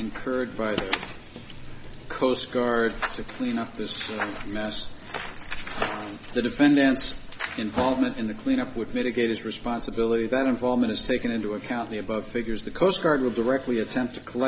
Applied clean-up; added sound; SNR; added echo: none; Sink (filling or washing) / Water tap, faucet; 13 dB; none.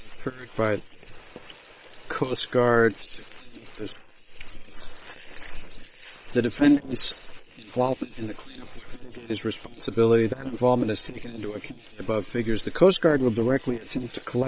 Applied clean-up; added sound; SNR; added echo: neural separator model SepFormer WHAM!.